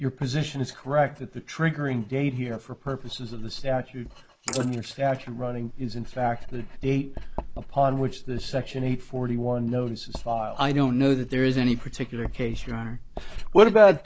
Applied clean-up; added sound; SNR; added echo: neural mask model Resemble Enhance denoiser.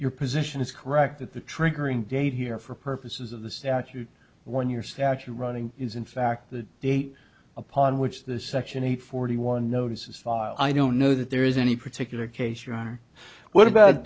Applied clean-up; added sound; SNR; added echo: none; none; none; none.